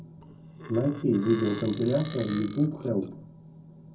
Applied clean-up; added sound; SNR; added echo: none; Burping, eructation; 16 dB; reverberation time 0.4 s.